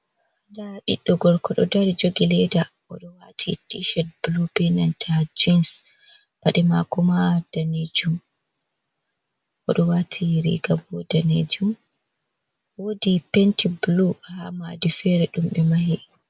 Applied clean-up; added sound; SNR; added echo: none; none; none; none.